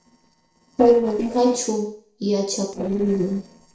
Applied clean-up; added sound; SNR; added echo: neural separator model SepFormer DNS4.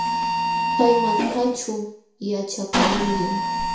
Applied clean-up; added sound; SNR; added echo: none; Mechanisms; -1 dB; reverberation time 0.6 s.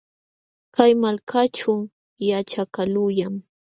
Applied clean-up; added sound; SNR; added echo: none; none; none; none.